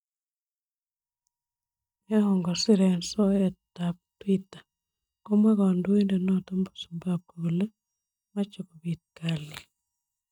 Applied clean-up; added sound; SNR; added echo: neural mask model DeepFilterNet 3.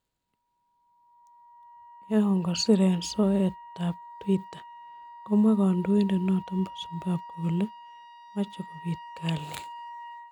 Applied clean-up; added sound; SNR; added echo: none; Wind instrument, woodwind instrument; 17 dB; none.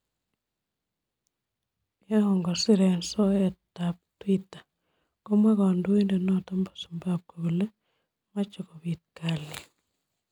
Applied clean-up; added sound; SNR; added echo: none; none; none; none.